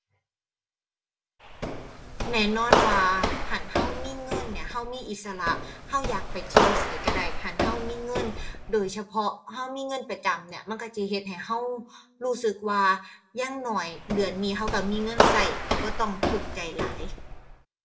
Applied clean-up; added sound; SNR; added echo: none; Walk, footsteps; -3 dB; reverberation time 0.3 s.